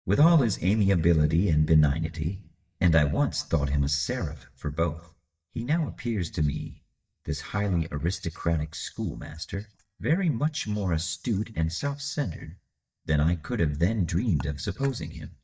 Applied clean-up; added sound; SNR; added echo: neural mask model DeepFilterNet 3.